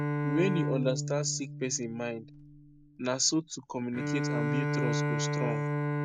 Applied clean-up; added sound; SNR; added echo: none; Bowed string instrument; -1 dB; none.